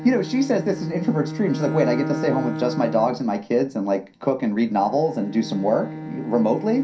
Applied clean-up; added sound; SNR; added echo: none; Bowed string instrument; 10 dB; reverberation time 0.3 s.